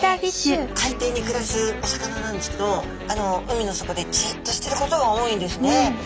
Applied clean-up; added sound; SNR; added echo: none; none; none; none.